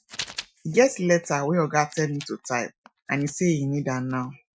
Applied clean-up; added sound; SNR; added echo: classical method Wiener filter.